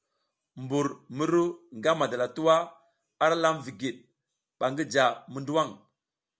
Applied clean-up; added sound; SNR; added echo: none; none; none; none.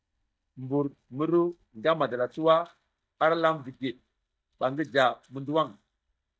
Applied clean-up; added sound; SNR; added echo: neural mask model DeepFilterNet 3.